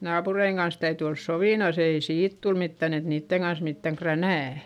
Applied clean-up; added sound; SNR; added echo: none; none; none; none.